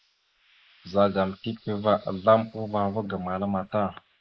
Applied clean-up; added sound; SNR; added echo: neural mask model Resemble Enhance denoiser.